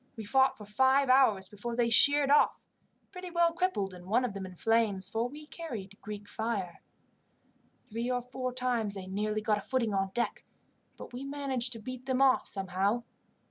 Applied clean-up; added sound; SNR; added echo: none; none; none; none.